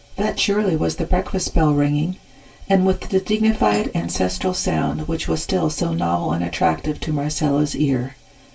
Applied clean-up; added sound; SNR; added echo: none; Cutlery, silverware; 19 dB; reverberation time 0.1 s.